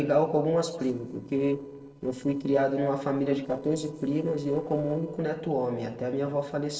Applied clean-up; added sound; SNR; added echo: neural separator model SepFormer DNS4.